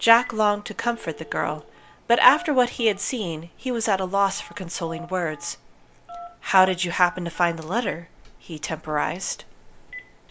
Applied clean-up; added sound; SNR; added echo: none; Telephone; 20 dB; none.